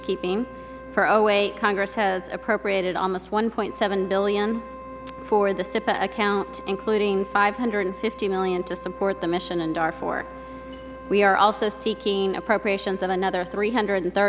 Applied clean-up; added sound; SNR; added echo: none; Wind instrument, woodwind instrument; 16 dB; none.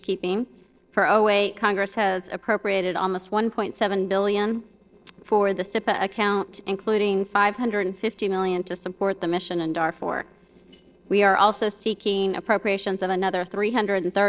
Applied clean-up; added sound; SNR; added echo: neural separator model SepFormer DNS4.